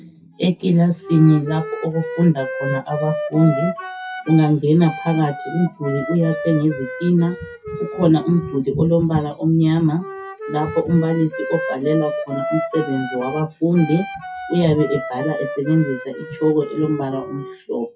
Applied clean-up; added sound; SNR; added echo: classical method WPE with log-MMSE.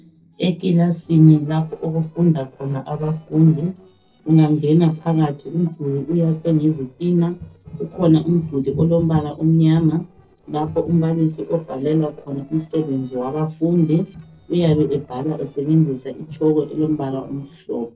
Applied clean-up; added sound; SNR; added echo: neural separator model SepFormer DNS4.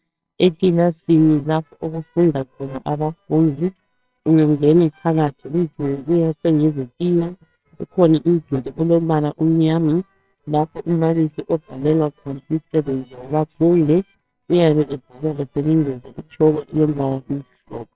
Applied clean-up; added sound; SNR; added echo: neural separator model SepFormer WHAMR!.